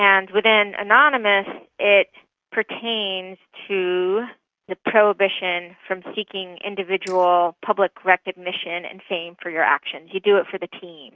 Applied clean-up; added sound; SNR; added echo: neural mask model RNNoise.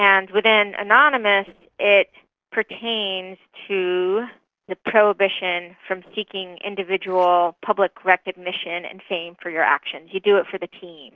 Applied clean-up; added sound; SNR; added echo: neural separator model SepFormer DNS4.